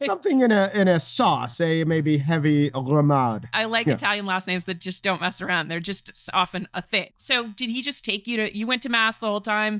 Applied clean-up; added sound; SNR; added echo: neural mask model DeepFilterNet 3.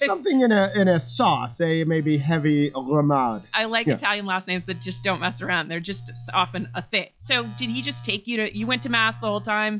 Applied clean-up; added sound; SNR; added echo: classical method log-MMSE.